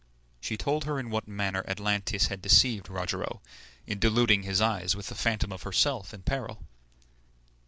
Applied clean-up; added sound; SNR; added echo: none; none; none; none.